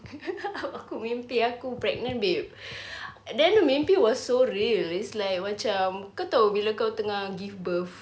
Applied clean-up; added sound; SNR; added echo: none; none; none; none.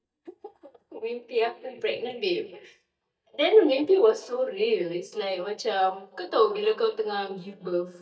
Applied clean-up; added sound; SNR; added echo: neural mask model DeepFilterNet 3.